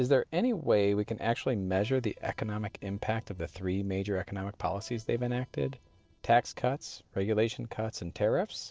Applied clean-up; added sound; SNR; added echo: neural separator model SepFormer DNS4.